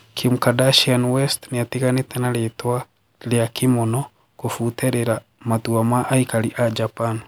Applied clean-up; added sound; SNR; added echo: none; none; none; none.